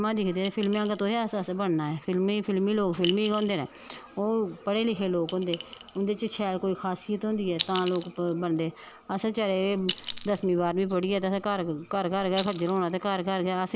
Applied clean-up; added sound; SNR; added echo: none; Chink, clink; 1 dB; none.